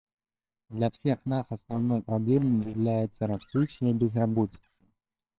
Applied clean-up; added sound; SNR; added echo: neural separator model SepFormer WHAMR!.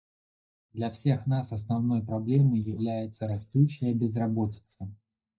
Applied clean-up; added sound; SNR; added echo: neural mask model DeepFilterNet 3.